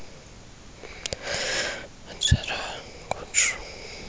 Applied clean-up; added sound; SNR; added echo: none; none; none; none.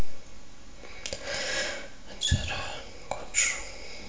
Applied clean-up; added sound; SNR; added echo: none; none; none; reverberation time 0.7 s.